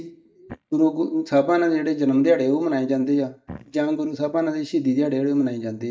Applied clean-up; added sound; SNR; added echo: neural mask model DeepFilterNet 3.